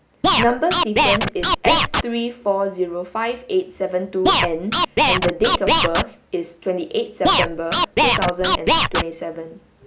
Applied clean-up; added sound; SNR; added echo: none; Scratching (performance technique); -4 dB; none.